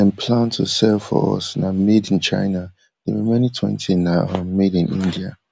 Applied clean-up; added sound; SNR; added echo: none; none; none; none.